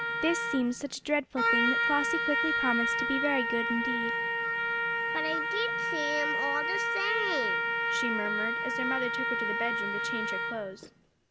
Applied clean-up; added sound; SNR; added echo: none; Trumpet; -4 dB; none.